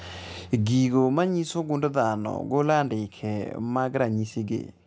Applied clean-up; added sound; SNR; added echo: none; none; none; none.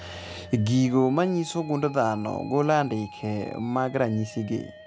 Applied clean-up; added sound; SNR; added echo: none; Musical instrument; 19 dB; none.